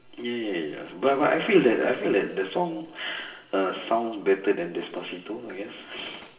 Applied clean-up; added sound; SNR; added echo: none; Gunshot, gunfire; 20 dB; reverberation time 1.0 s.